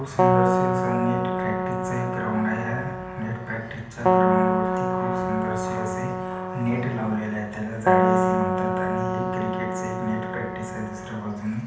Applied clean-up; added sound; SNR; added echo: none; Keyboard (musical); -4 dB; reverberation time 0.8 s.